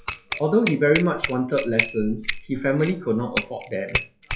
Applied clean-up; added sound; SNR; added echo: classical method log-MMSE.